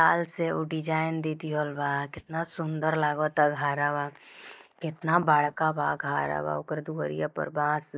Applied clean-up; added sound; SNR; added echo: neural mask model DeepFilterNet 3.